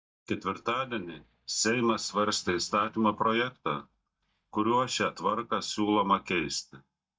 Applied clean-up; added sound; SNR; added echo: neural mask model DeepFilterNet 3.